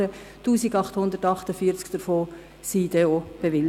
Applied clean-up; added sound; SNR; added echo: none; none; none; none.